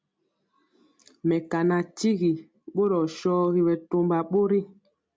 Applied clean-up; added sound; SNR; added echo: none; none; none; none.